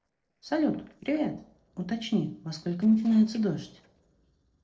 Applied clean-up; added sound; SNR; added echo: neural separator model SepFormer DNS4.